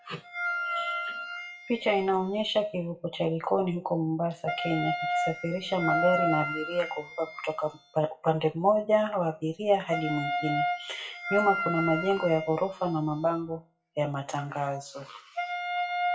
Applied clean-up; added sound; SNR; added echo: classical method WPE with log-MMSE.